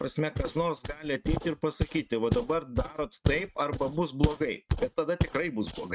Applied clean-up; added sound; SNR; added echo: neural mask model RNNoise.